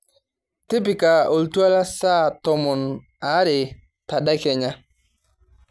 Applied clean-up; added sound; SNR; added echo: none; none; none; none.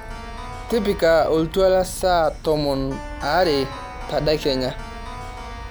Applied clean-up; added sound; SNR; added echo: none; Keyboard (musical); 11 dB; none.